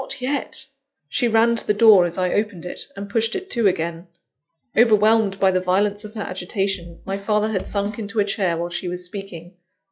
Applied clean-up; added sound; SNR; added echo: classical method log-MMSE.